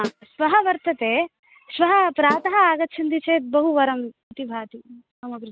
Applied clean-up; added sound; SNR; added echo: neural mask model RNNoise.